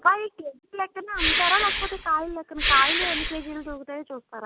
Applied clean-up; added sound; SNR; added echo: none; Respiratory sounds; -1 dB; none.